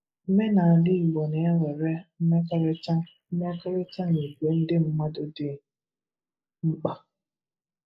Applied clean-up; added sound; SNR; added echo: neural mask model Resemble Enhance denoiser.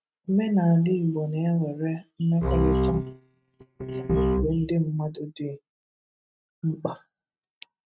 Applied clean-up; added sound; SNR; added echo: neural mask model RNNoise.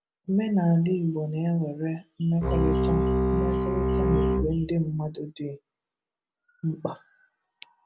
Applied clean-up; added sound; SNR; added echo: none; Bowed string instrument; -4 dB; none.